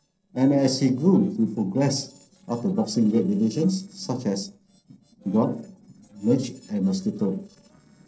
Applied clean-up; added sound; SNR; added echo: neural separator model SepFormer DNS4.